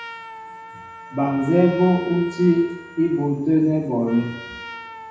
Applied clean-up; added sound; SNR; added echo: none; Trumpet; 17 dB; reverberation time 0.9 s.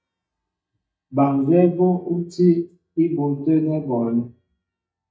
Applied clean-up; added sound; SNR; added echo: neural mask model DeepFilterNet 3.